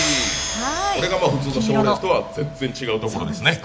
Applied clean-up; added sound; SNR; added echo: none; Chink, clink; 16 dB; none.